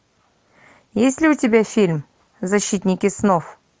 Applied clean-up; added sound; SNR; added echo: none; none; none; none.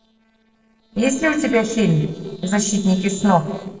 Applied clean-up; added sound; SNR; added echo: neural separator model SepFormer DNS4.